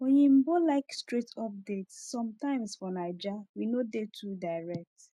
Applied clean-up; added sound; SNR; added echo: none; none; none; none.